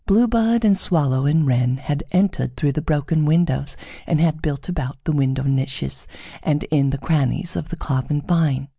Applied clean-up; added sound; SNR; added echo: none; none; none; none.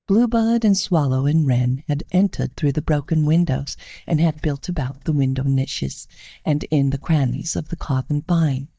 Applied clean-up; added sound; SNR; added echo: neural mask model DeepFilterNet 3.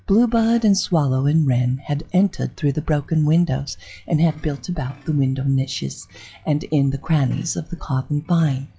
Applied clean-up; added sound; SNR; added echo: classical method log-MMSE.